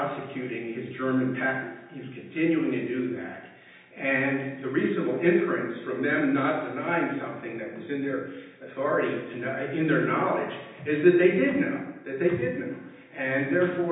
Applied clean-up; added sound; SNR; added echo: none; none; none; reverberation time 0.9 s.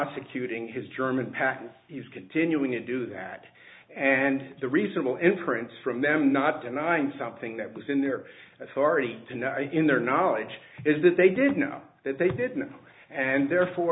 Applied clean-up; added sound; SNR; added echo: none; none; none; none.